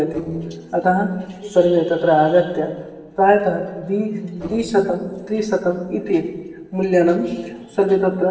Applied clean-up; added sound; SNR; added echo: neural separator model SepFormer DNS4.